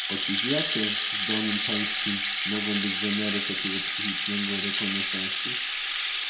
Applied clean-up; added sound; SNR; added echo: none; Rattle (instrument); -4 dB; reverberation time 0.6 s.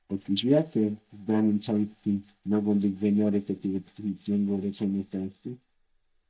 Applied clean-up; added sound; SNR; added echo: neural mask model DeepFilterNet 3.